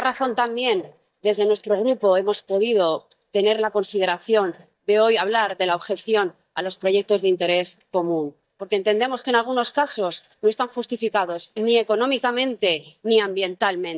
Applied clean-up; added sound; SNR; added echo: neural mask model DeepFilterNet 3.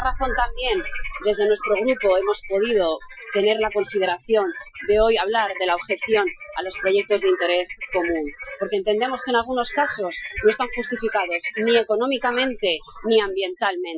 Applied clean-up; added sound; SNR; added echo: classical method Wiener filter.